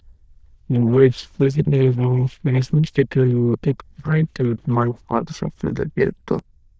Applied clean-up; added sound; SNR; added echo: neural diffusion model UNIVERSE++.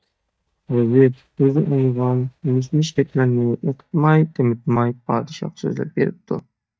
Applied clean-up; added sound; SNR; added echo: neural mask model DeepFilterNet 3.